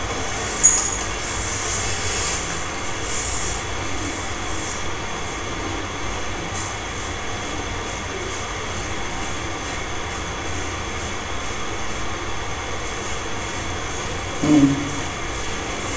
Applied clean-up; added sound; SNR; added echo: none; none; none; reverberation time 0.7 s.